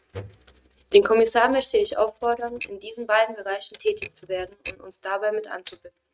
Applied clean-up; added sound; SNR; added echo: neural mask model RNNoise.